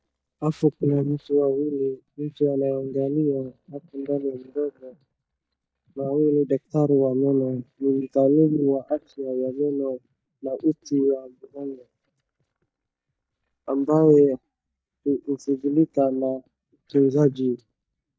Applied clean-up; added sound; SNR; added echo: neural mask model DeepFilterNet 3.